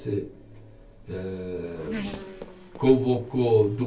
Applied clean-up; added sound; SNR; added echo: none; Race car, auto racing / Accelerating, revving, vroom; 15 dB; reverberation time 0.2 s.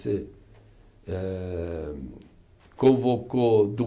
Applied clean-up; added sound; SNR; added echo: none; none; none; none.